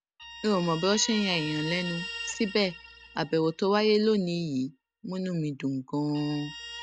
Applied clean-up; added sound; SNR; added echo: none; Guitar; 14 dB; none.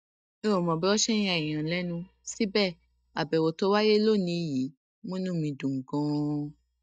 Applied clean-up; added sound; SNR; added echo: neural mask model DeepFilterNet 3.